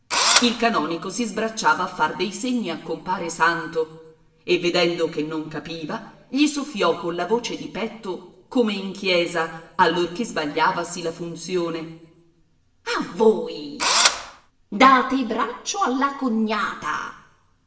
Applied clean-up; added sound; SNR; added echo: none; Engine / Drill; -3 dB; reverberation time 0.9 s.